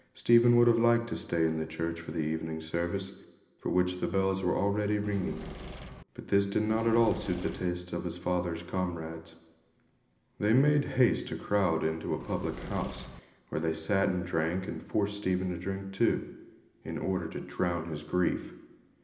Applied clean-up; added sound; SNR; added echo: none; Engine / Mechanisms; 12 dB; reverberation time 1.1 s.